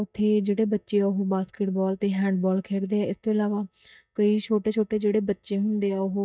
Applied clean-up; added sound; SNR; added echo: neural mask model DeepFilterNet 3.